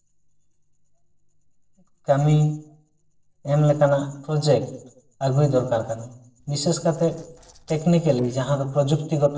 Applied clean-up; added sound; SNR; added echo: neural separator model SepFormer DNS4.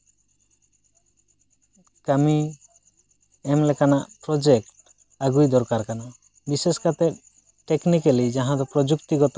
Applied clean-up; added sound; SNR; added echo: none; none; none; none.